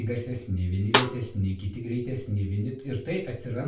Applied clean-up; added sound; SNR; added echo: none; Snare drum; 0 dB; reverberation time 0.3 s.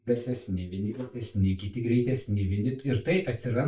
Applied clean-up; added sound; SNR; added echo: neural mask model DeepFilterNet 3.